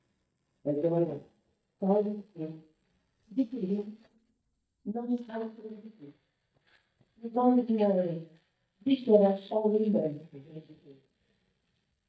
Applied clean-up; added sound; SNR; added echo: neural mask model DeepFilterNet 3.